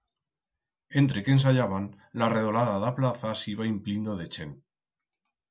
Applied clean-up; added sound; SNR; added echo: none; none; none; none.